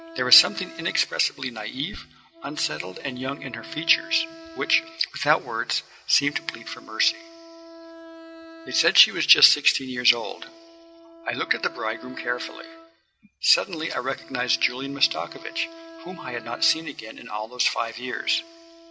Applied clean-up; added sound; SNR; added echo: none; Wind instrument, woodwind instrument; 19 dB; none.